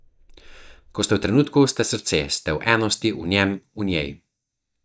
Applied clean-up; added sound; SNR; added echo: neural mask model DeepFilterNet 3.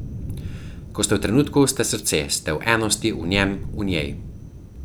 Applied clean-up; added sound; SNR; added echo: none; Thunder; 11 dB; none.